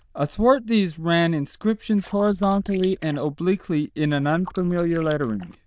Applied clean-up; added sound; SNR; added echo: neural diffusion model UNIVERSE++.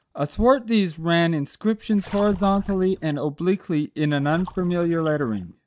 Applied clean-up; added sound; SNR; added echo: neural mask model DeepFilterNet 3.